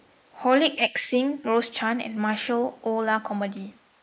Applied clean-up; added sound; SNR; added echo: neural mask model Resemble Enhance denoiser.